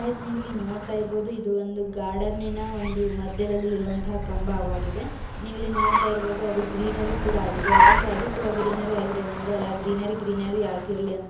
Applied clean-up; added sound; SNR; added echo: none; Car; -1 dB; reverberation time 0.7 s.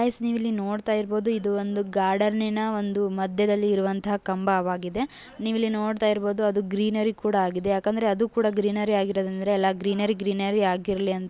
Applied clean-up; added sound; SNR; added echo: none; none; none; none.